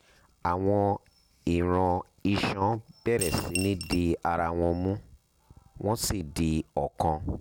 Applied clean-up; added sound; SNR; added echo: none; Coin (dropping) / Glass; 8 dB; none.